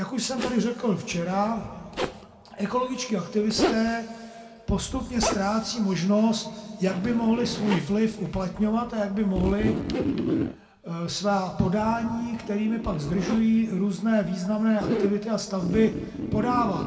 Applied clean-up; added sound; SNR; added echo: none; Zipper (clothing); 8 dB; reverberation time 1.9 s.